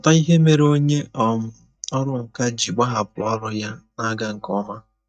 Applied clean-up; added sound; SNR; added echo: neural mask model DeepFilterNet 3.